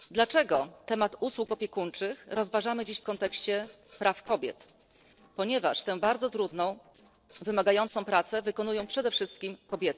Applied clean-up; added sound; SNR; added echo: neural separator model SepFormer DNS4.